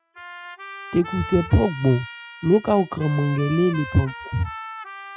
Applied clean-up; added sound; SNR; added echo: classical method spectral subtraction.